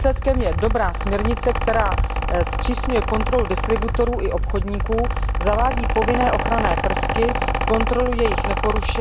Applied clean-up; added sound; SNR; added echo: none; Mechanical fan; -2 dB; none.